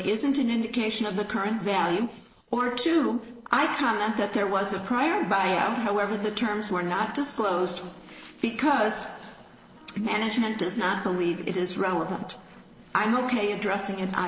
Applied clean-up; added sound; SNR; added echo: neural separator model SepFormer DNS4.